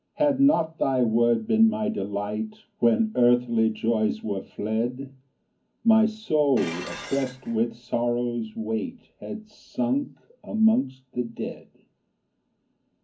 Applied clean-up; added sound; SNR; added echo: none; Dishes, pots, and pans; 18 dB; reverberation time 0.4 s.